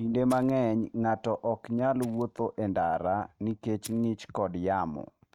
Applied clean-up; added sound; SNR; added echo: neural mask model RNNoise.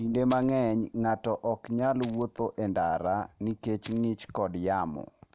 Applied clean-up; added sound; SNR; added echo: none; Fire; 19 dB; none.